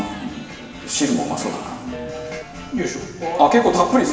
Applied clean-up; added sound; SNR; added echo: none; Telephone; 13 dB; reverberation time 1.2 s.